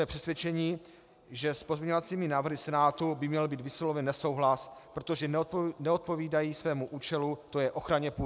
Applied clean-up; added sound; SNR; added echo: none; none; none; none.